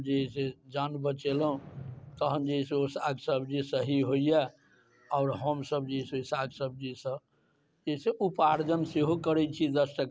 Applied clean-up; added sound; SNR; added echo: none; Fireworks; 15 dB; none.